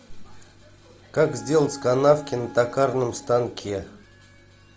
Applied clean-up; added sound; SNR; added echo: none; Wind instrument, woodwind instrument; 18 dB; none.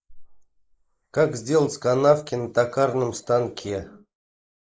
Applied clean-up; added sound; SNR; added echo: neural mask model Resemble Enhance denoiser.